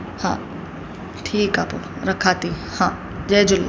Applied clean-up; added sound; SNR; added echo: none; none; none; none.